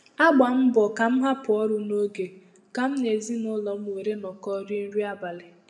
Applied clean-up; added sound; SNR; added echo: none; none; none; reverberation time 0.6 s.